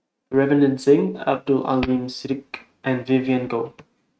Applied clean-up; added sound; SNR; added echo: neural mask model RNNoise.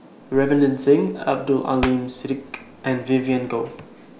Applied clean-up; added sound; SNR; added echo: none; Hands; 16 dB; none.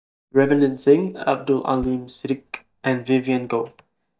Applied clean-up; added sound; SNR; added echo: neural mask model DeepFilterNet 3.